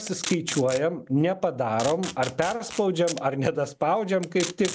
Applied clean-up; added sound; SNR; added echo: none; Packing tape, duct tape; 13 dB; none.